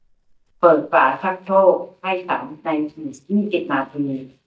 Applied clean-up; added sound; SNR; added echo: neural mask model DeepFilterNet 3.